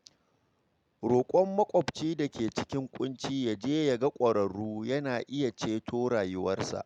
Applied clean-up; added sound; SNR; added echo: none; none; none; none.